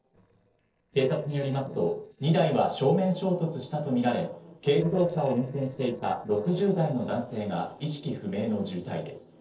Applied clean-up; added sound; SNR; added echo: neural separator model SepFormer DNS4.